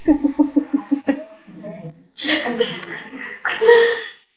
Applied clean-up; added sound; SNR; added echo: neural mask model Resemble Enhance denoiser.